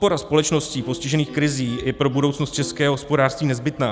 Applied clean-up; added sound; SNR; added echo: none; Bowed string instrument; 18 dB; none.